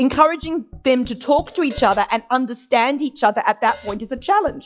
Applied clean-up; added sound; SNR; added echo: classical method log-MMSE.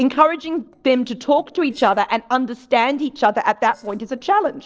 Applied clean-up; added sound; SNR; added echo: neural separator model SepFormer DNS4.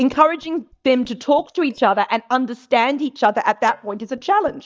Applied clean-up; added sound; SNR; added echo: neural mask model DeepFilterNet 3.